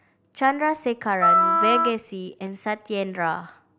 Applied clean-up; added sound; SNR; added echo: none; Wind instrument, woodwind instrument; -4 dB; none.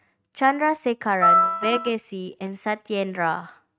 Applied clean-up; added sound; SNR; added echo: neural mask model RNNoise.